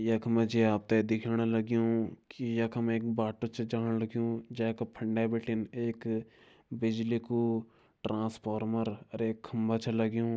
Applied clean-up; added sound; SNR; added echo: none; none; none; none.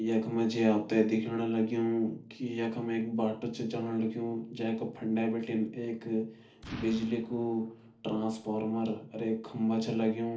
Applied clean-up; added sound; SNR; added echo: neural separator model SepFormer DNS4.